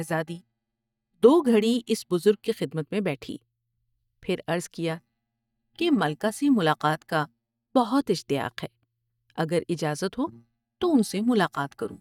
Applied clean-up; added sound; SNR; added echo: neural mask model DeepFilterNet 3.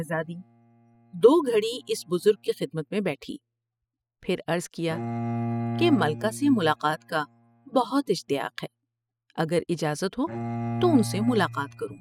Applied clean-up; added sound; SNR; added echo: classical method spectral subtraction.